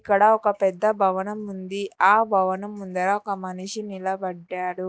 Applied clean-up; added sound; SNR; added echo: none; none; none; none.